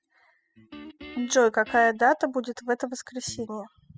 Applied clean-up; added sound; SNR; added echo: classical method spectral subtraction.